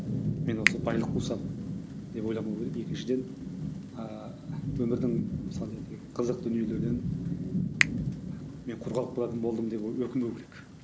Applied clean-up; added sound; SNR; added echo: none; Rain / Thunderstorm + Finger snapping; 0 dB; none.